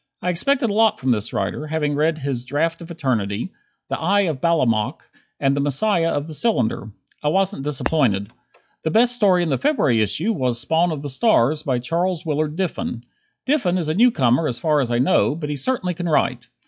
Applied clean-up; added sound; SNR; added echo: classical method log-MMSE.